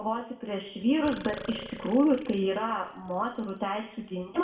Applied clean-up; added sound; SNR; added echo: none; Burping, eructation; 16 dB; reverberation time 0.7 s.